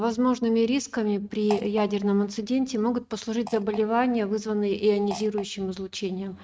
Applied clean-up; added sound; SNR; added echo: neural mask model RNNoise.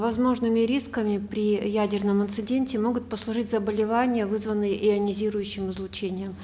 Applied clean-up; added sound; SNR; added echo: none; none; none; none.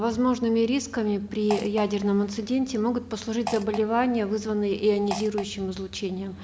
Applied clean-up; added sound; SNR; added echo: none; Fart; 13 dB; none.